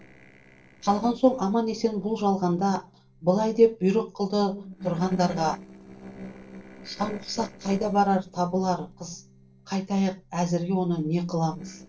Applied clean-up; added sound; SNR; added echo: neural separator model SepFormer DNS4.